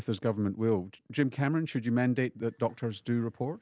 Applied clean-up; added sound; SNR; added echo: none; none; none; none.